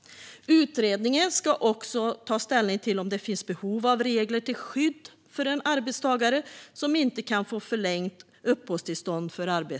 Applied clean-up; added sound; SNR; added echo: none; none; none; none.